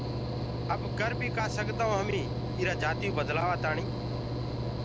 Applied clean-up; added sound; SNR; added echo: none; Engine / Boat, Water vehicle + Mechanical fan; -1 dB; none.